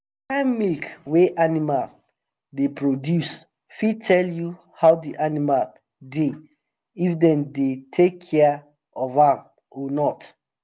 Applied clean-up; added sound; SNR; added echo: none; none; none; none.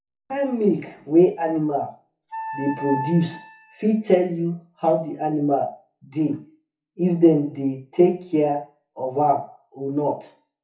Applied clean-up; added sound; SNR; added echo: classical method WPE with log-MMSE.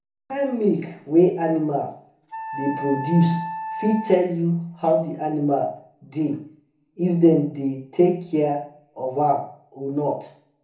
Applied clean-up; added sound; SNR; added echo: none; Wind instrument, woodwind instrument; 11 dB; reverberation time 0.7 s.